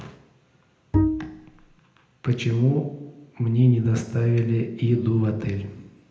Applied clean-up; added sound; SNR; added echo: none; Bowed string instrument; 0 dB; reverberation time 0.8 s.